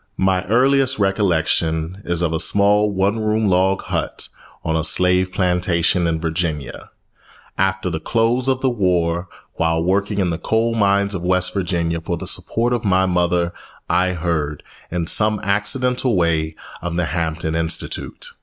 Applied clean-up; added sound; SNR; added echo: none; none; none; none.